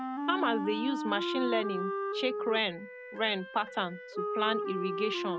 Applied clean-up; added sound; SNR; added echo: none; Wind instrument, woodwind instrument; 2 dB; none.